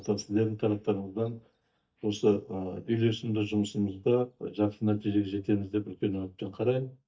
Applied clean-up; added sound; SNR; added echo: neural mask model DeepFilterNet 3.